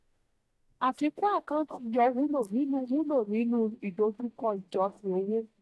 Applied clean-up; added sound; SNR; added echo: neural mask model DeepFilterNet 3.